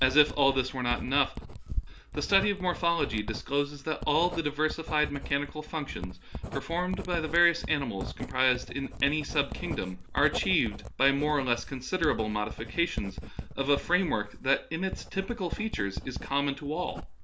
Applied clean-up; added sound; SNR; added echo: none; Writing; 9 dB; none.